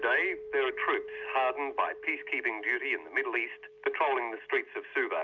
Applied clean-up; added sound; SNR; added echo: none; none; none; none.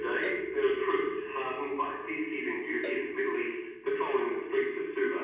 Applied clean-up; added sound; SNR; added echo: none; Cowbell; 19 dB; reverberation time 1.2 s.